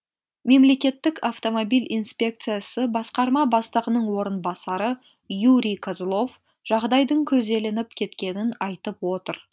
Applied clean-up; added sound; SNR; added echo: none; none; none; none.